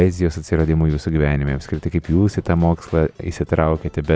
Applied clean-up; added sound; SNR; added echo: none; none; none; none.